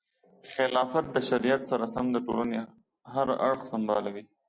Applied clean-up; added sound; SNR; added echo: none; none; none; none.